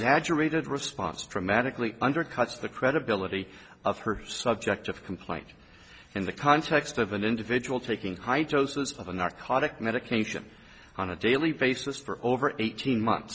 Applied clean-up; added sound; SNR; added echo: none; none; none; none.